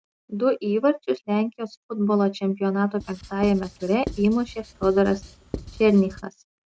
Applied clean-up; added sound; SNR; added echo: none; Writing; 15 dB; none.